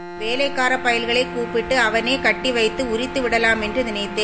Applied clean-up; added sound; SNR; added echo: none; Bowed string instrument; 11 dB; none.